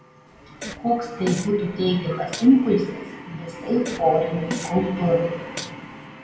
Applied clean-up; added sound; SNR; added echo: none; Fart; 14 dB; reverberation time 1.0 s.